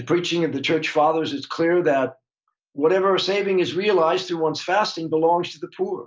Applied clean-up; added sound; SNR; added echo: none; none; none; none.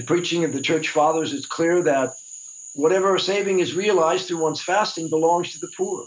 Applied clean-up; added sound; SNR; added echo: none; Frog; 17 dB; none.